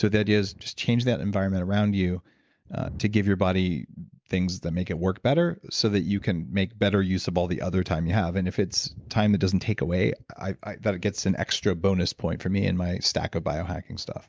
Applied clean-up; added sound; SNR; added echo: none; none; none; none.